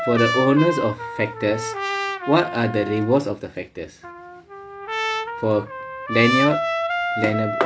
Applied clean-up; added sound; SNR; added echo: none; Trumpet; 4 dB; none.